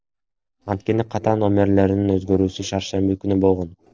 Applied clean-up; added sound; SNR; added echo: neural separator model SepFormer DNS4.